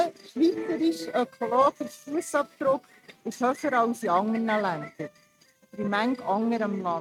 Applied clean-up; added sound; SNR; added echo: neural mask model RNNoise.